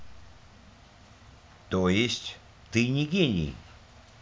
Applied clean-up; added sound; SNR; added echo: none; none; none; none.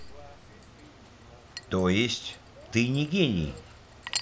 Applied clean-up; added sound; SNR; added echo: none; Chink, clink; 13 dB; none.